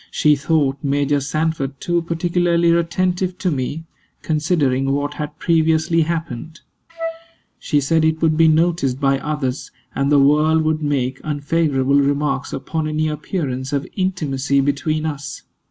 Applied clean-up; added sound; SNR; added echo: none; Wind instrument, woodwind instrument; 10 dB; none.